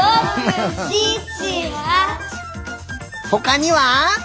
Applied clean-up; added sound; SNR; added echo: none; none; none; none.